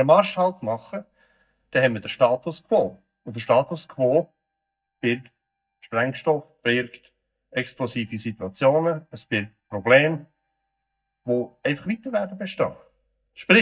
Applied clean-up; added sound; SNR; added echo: neural mask model DeepFilterNet 3.